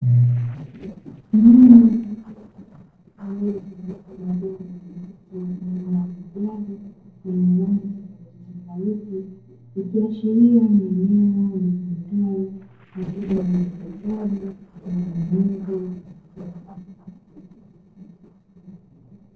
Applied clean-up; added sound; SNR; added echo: neural separator model SepFormer DNS4.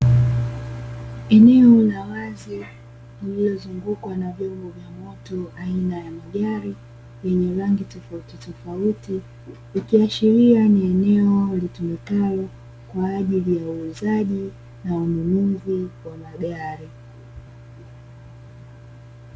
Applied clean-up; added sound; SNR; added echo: none; none; none; none.